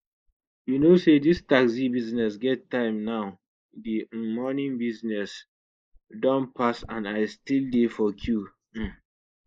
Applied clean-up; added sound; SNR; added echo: neural mask model Resemble Enhance denoiser.